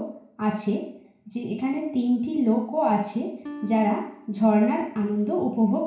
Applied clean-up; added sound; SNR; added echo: none; Acoustic guitar; 16 dB; reverberation time 0.6 s.